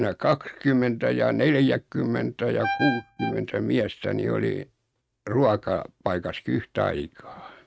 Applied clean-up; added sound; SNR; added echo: neural mask model RNNoise.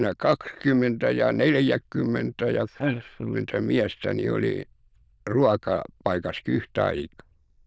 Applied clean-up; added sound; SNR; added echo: neural diffusion model UNIVERSE++.